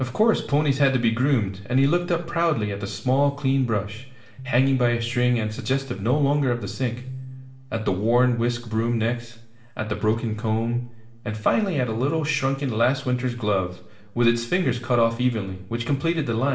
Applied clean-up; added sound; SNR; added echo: none; Piano; 17 dB; reverberation time 0.7 s.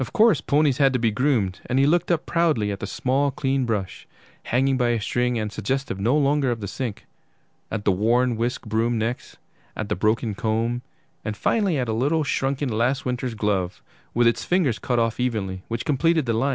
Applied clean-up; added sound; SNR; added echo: none; none; none; none.